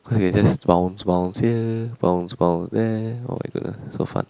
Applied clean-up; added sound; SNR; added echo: none; none; none; none.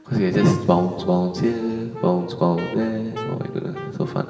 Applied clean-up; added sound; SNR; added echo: none; Wind instrument, woodwind instrument; 14 dB; reverberation time 2.8 s.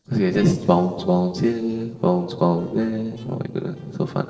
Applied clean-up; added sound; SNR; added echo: neural separator model SepFormer DNS4.